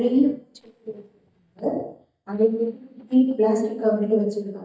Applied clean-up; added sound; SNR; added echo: neural mask model DeepFilterNet 3.